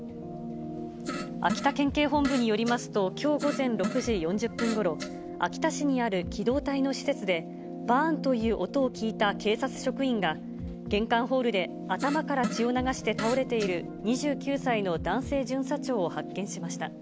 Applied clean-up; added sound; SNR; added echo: none; Fart; 10 dB; none.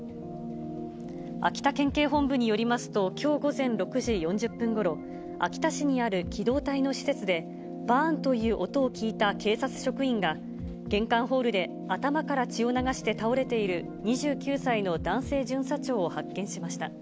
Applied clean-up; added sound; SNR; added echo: none; none; none; none.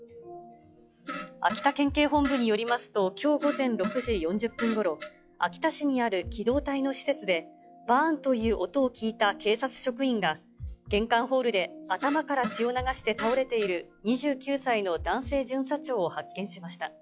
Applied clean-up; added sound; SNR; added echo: classical method log-MMSE.